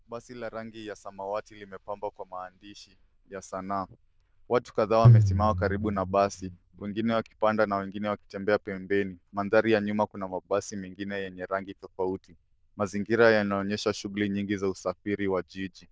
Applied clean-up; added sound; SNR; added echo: neural diffusion model UNIVERSE++.